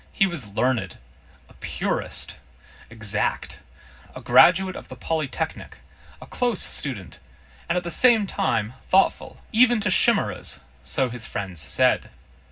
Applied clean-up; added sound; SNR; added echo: none; none; none; reverberation time 0.4 s.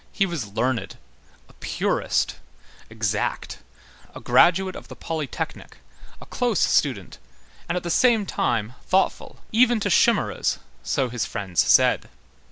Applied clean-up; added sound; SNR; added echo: none; none; none; none.